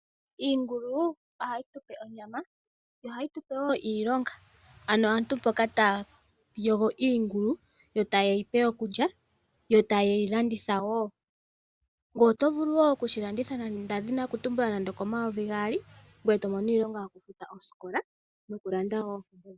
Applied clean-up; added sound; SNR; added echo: none; none; none; none.